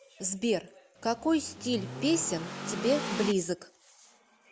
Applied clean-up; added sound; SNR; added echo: none; Accelerating, revving, vroom / Car; 7 dB; none.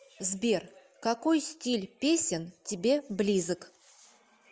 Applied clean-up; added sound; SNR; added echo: none; none; none; none.